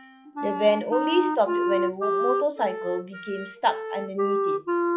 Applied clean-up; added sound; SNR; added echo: classical method log-MMSE.